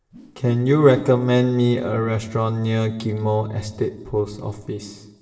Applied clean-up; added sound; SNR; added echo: none; Whoosh, swoosh, swish; 17 dB; reverberation time 1.2 s.